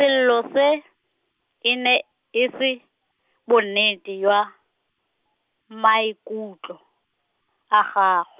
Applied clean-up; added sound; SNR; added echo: none; none; none; none.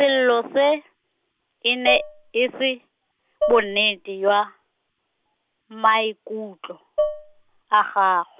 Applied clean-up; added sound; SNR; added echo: none; Dishes, pots, and pans; 5 dB; none.